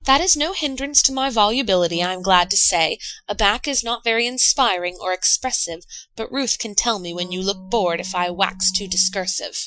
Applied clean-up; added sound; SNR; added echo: classical method Wiener filter.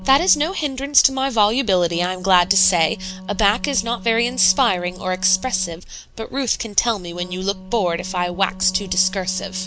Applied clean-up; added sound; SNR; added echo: none; Wind instrument, woodwind instrument; 17 dB; none.